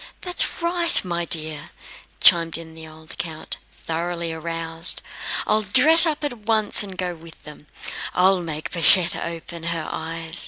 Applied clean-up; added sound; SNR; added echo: none; none; none; none.